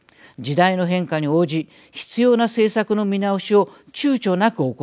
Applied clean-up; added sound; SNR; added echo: none; none; none; none.